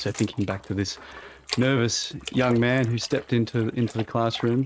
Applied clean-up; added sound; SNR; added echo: neural mask model RNNoise.